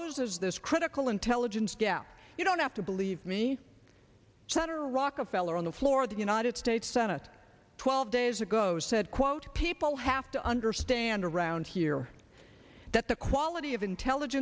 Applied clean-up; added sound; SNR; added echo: none; none; none; none.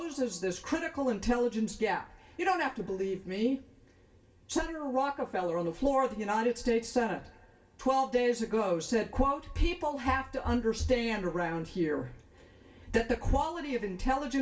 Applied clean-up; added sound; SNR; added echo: none; none; none; reverberation time 0.2 s.